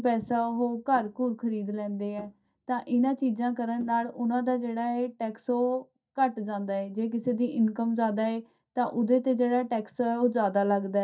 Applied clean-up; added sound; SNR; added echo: neural mask model DeepFilterNet 3.